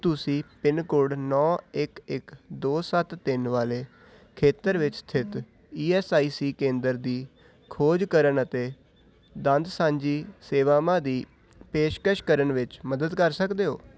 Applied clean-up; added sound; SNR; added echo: none; none; none; none.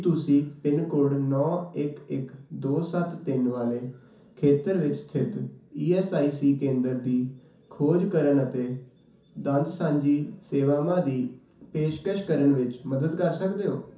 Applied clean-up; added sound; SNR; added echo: none; none; none; reverberation time 0.9 s.